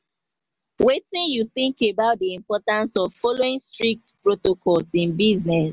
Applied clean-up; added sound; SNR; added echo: none; none; none; none.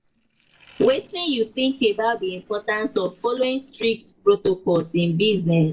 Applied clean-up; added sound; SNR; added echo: neural separator model SepFormer DNS4.